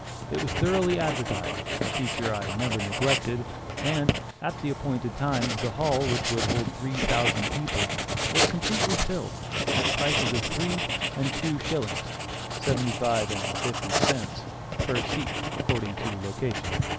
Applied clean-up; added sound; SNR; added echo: none; Writing; -1 dB; none.